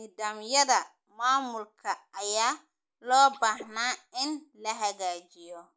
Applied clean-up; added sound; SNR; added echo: neural mask model Resemble Enhance denoiser.